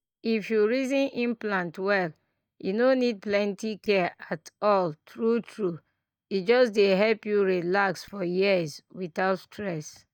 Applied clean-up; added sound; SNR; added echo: neural mask model DeepFilterNet 3.